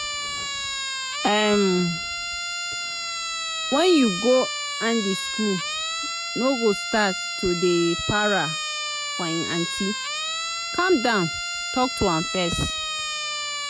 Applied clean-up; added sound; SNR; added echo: none; Siren; 4 dB; none.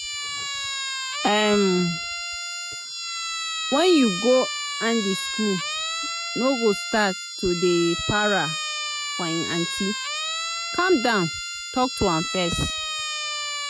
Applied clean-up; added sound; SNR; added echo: classical method spectral subtraction.